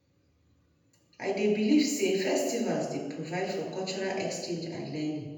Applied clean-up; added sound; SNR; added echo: none; none; none; reverberation time 1.1 s.